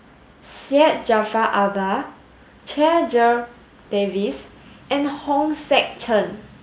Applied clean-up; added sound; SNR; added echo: none; none; none; none.